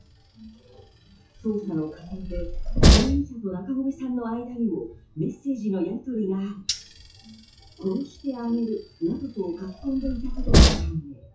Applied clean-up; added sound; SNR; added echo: classical method WPE with log-MMSE.